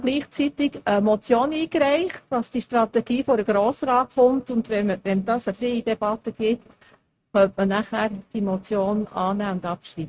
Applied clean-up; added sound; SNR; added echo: neural mask model RNNoise.